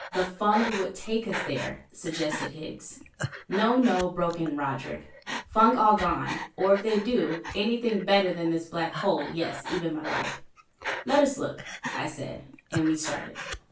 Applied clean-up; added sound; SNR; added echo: none; Breathing; 10 dB; reverberation time 0.3 s.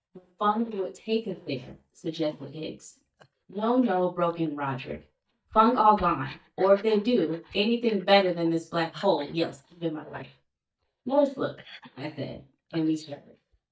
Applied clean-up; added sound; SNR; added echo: neural mask model DeepFilterNet 3.